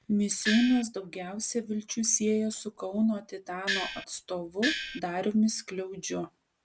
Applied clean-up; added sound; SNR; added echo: none; Gong; 2 dB; none.